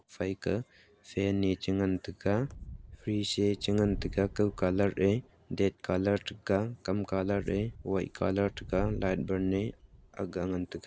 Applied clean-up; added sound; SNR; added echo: none; Wind; 13 dB; none.